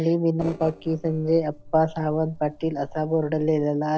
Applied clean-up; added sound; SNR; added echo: neural separator model SepFormer DNS4.